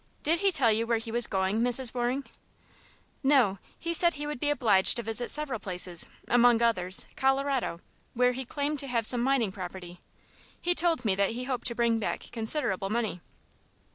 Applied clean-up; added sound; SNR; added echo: none; none; none; none.